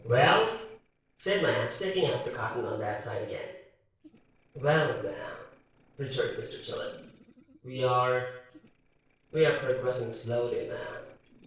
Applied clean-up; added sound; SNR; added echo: neural separator model SepFormer DNS4.